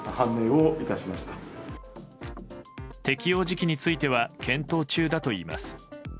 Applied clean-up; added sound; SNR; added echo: none; none; none; none.